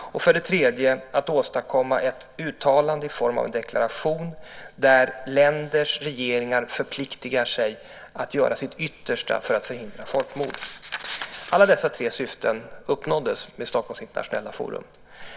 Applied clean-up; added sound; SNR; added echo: none; none; none; none.